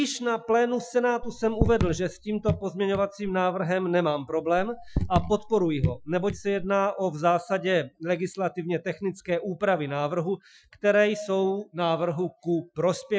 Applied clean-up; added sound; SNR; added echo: classical method Wiener filter.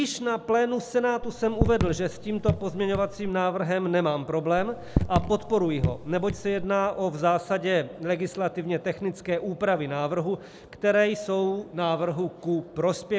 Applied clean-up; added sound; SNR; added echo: none; Raindrop / Drip; 4 dB; none.